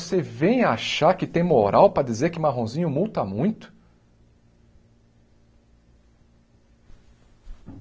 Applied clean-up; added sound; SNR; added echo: none; none; none; none.